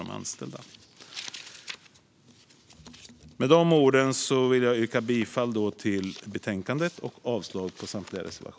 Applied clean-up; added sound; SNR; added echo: none; none; none; none.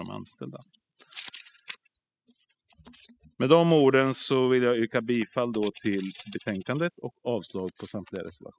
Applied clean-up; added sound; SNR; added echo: classical method spectral subtraction.